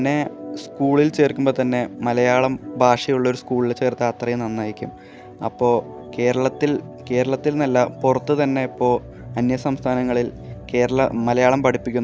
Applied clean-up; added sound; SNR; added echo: none; Organ; 16 dB; none.